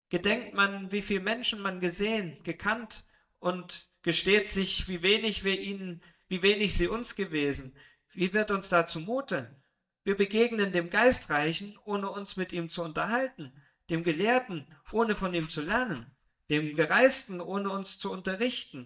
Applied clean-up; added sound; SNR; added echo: neural mask model DeepFilterNet 3.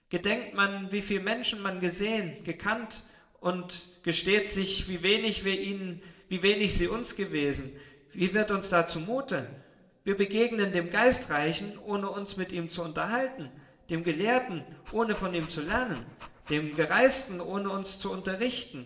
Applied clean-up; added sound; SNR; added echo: neural separator model SepFormer DNS4.